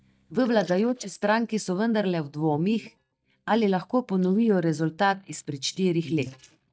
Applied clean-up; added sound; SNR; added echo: neural mask model DeepFilterNet 3.